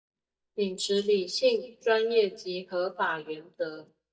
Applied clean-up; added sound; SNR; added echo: neural mask model DeepFilterNet 3.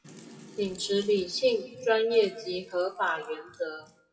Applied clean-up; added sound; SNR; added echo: classical method WPE with log-MMSE.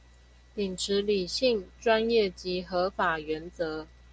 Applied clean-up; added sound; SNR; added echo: none; none; none; none.